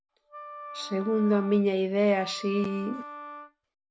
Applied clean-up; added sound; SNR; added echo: none; Wind instrument, woodwind instrument; 15 dB; none.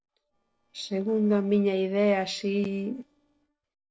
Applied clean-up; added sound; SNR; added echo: neural separator model SepFormer DNS4.